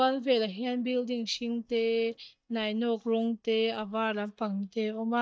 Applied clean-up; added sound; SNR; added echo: neural mask model DeepFilterNet 3.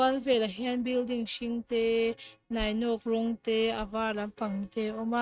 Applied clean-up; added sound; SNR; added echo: neural mask model RNNoise.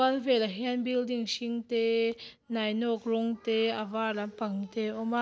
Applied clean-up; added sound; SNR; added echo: none; none; none; none.